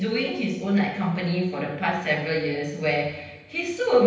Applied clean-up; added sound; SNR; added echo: none; none; none; reverberation time 0.9 s.